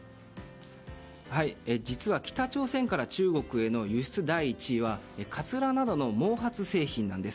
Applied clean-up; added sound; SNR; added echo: none; none; none; none.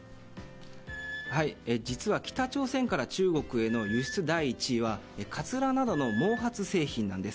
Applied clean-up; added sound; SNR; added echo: none; Squeak / Screech; 14 dB; none.